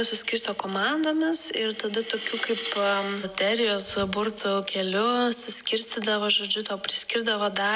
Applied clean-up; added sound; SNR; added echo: none; none; none; none.